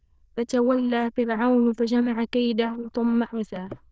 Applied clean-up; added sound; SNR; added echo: neural diffusion model UNIVERSE++.